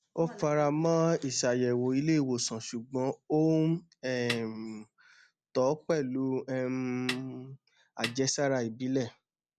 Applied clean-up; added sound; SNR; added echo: none; Snare drum; 12 dB; none.